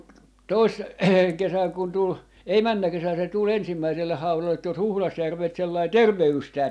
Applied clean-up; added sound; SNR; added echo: none; none; none; none.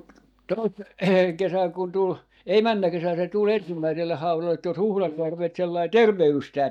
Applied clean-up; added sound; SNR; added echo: neural mask model DeepFilterNet 3.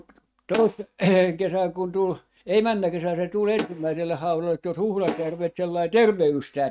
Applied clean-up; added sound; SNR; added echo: neural mask model RNNoise.